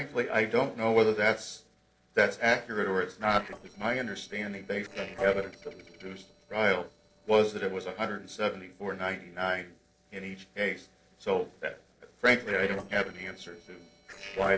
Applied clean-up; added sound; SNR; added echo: neural separator model SepFormer DNS4.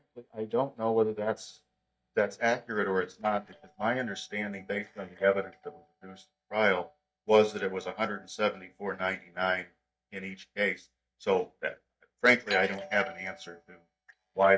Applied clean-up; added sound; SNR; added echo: neural mask model DeepFilterNet 3.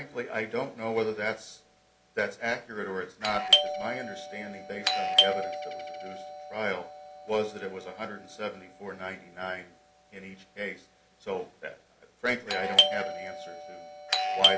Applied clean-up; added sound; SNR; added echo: none; Doorbell; -3 dB; reverberation time 0.5 s.